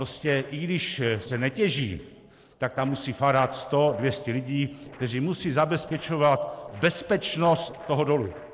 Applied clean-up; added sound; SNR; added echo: neural separator model SepFormer DNS4.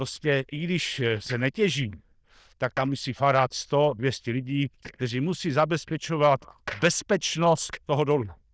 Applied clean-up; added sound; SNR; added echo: neural diffusion model UNIVERSE++.